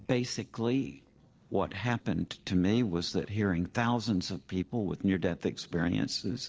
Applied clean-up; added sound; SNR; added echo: neural separator model SepFormer DNS4.